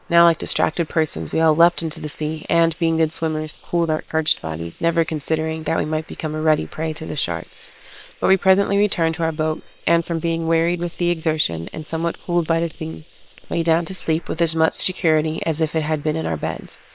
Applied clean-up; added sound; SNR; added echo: neural separator model SepFormer WHAM!.